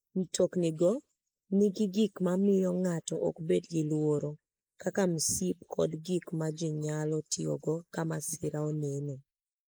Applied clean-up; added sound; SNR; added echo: neural mask model Resemble Enhance denoiser.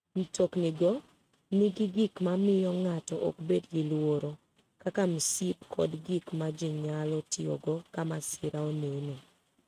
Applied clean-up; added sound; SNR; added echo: neural mask model RNNoise.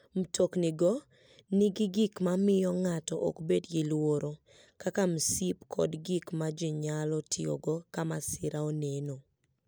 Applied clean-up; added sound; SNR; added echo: none; none; none; none.